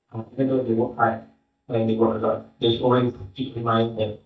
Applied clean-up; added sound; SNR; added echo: neural mask model DeepFilterNet 3.